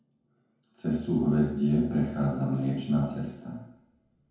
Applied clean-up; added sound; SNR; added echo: none; none; none; reverberation time 0.9 s.